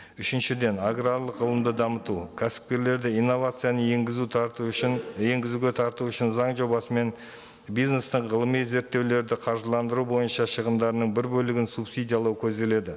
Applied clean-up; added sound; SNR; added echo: none; none; none; none.